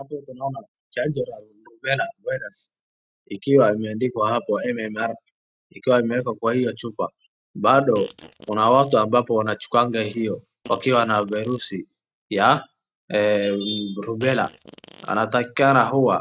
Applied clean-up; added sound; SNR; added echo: neural mask model RNNoise.